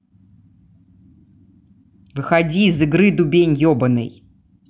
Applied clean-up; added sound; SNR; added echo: none; none; none; none.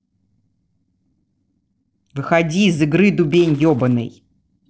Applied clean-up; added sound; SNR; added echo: neural separator model SepFormer DNS4.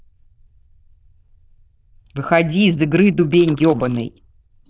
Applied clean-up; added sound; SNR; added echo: neural diffusion model UNIVERSE++.